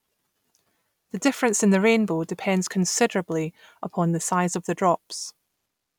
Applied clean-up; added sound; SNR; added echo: none; none; none; none.